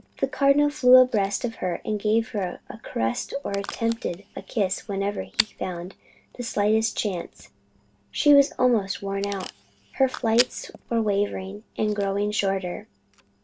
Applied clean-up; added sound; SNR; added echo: none; Packing tape, duct tape / Tearing; 15 dB; none.